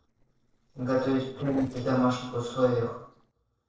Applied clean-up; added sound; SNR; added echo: neural separator model SepFormer DNS4.